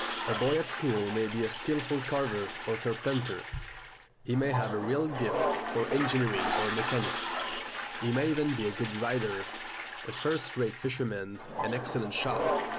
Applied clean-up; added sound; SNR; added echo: none; Toilet flush; 3 dB; none.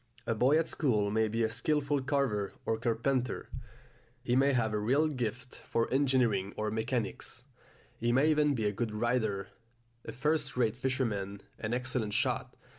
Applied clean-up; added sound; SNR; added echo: none; none; none; none.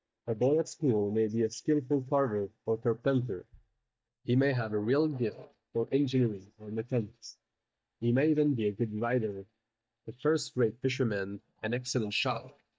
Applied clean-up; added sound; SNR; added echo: neural mask model DeepFilterNet 3.